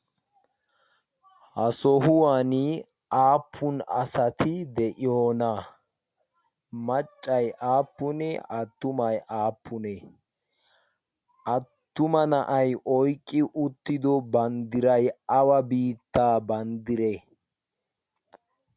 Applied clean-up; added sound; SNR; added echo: none; none; none; none.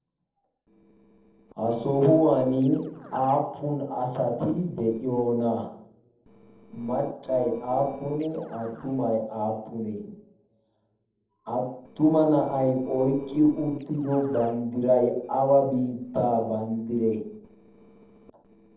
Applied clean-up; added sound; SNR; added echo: neural separator model SepFormer DNS4.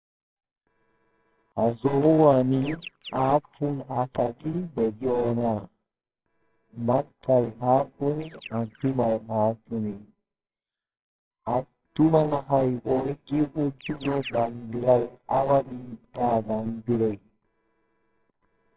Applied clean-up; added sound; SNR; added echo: neural separator model SepFormer WHAMR!.